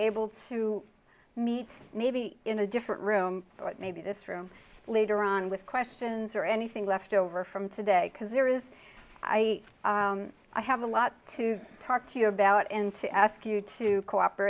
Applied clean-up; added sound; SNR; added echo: none; none; none; none.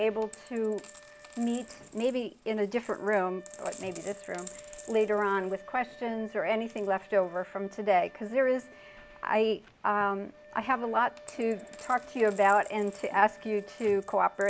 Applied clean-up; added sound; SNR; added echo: none; Wind instrument, woodwind instrument + Coin (dropping); 20 dB; none.